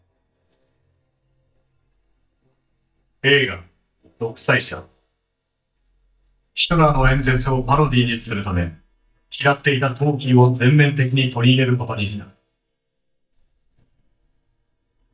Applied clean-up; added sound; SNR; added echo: neural mask model DeepFilterNet 3.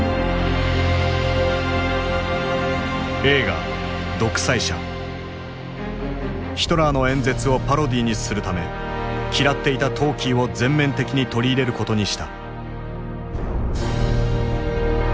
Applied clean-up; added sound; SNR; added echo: none; none; none; none.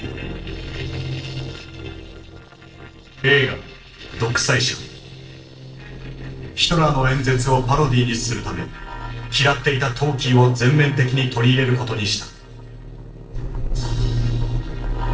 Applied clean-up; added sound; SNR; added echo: neural separator model SepFormer DNS4.